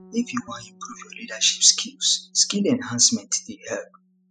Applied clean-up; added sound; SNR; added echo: classical method spectral subtraction.